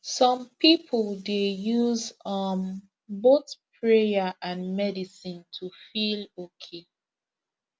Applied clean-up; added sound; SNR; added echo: none; none; none; none.